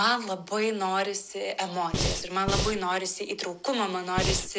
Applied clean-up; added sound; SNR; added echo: none; Breathing; 0 dB; none.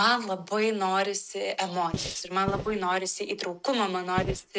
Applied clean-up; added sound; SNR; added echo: neural mask model RNNoise.